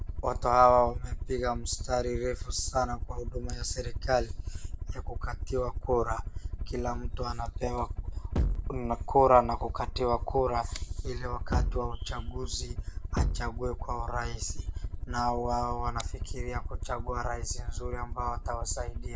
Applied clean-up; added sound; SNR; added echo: none; Bass drum + Aircraft; 2 dB; none.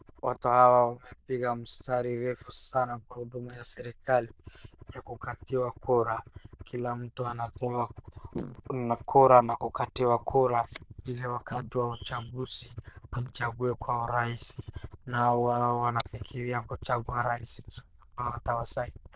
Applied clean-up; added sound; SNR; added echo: neural diffusion model UNIVERSE++.